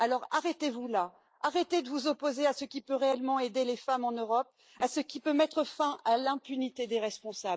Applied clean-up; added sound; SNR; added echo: neural mask model Resemble Enhance denoiser.